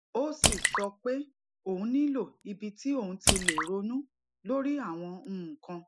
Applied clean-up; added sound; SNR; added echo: classical method Wiener filter.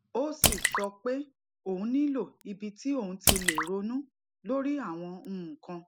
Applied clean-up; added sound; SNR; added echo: none; Drip / Splash, splatter; -1 dB; none.